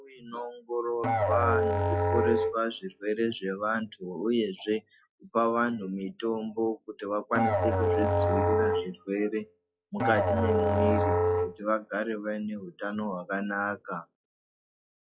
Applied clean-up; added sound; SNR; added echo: classical method log-MMSE.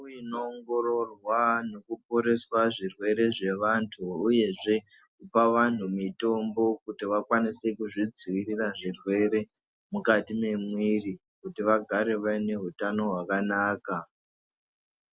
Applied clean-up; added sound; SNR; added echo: none; none; none; none.